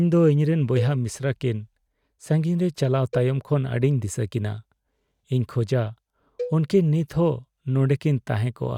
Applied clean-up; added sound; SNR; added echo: neural mask model RNNoise.